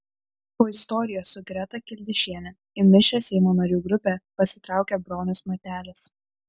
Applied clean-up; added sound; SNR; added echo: none; none; none; none.